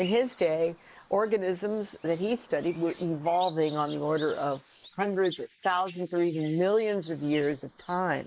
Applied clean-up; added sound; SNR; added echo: neural mask model Resemble Enhance denoiser.